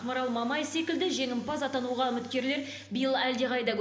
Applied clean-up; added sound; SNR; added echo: none; none; none; reverberation time 0.8 s.